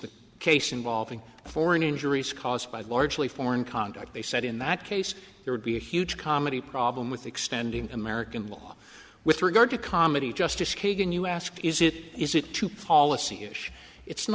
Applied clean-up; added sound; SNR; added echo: none; none; none; none.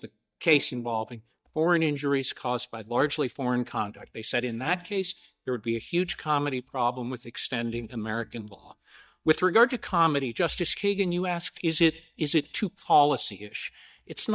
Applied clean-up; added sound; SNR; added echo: neural mask model DeepFilterNet 3.